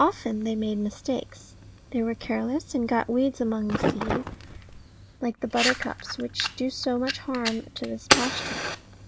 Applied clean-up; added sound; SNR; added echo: none; Fire; 3 dB; none.